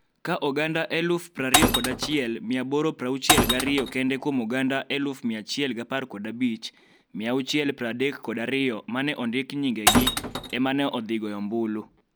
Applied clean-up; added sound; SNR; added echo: none; Glass; -2 dB; none.